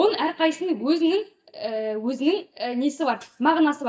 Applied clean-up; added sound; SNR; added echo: neural mask model DeepFilterNet 3.